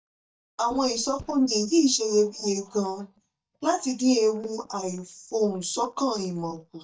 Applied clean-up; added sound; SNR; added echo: neural mask model DeepFilterNet 3.